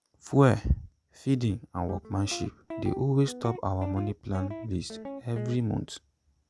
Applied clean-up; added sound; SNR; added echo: none; Guitar; 12 dB; none.